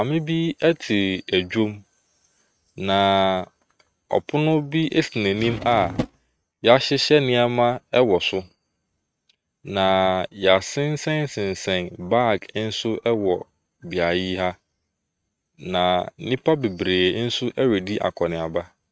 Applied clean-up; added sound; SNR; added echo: neural mask model RNNoise.